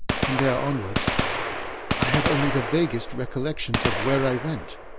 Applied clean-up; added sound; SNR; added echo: none; Gunshot, gunfire; 0 dB; none.